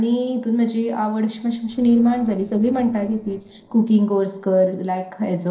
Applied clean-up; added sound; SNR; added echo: neural separator model SepFormer DNS4.